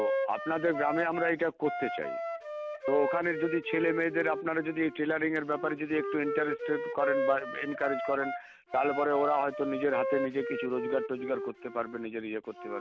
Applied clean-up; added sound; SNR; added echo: none; Wind instrument, woodwind instrument; 4 dB; none.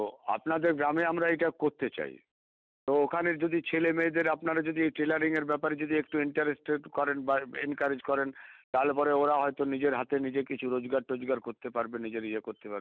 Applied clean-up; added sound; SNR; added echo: none; none; none; none.